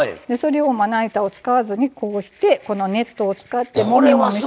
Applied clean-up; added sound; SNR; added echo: none; none; none; none.